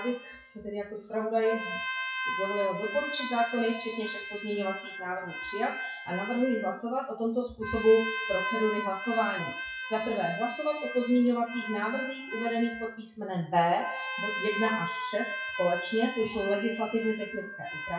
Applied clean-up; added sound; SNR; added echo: classical method WPE with log-MMSE.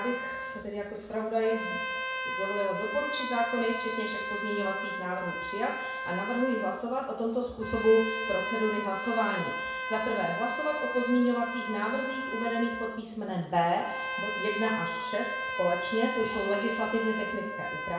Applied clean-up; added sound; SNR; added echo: none; Trumpet; 4 dB; reverberation time 0.6 s.